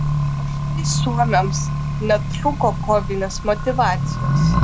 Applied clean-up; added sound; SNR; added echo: none; Accelerating, revving, vroom; -2 dB; none.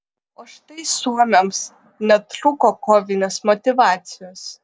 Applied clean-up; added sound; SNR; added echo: none; none; none; none.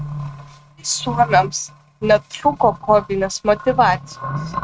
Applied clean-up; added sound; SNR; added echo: neural mask model RNNoise.